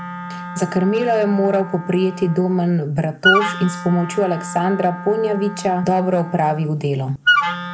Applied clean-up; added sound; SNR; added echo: none; Wind instrument, woodwind instrument; 5 dB; none.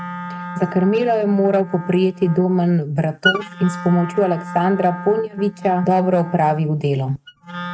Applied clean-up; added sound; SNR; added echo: neural mask model RNNoise.